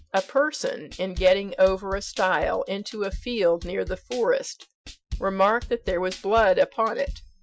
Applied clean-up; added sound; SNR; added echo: classical method Wiener filter.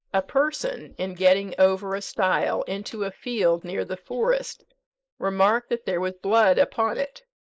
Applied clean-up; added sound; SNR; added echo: neural mask model Resemble Enhance denoiser.